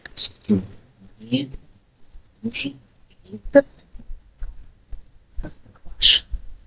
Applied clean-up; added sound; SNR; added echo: neural mask model DeepFilterNet 3.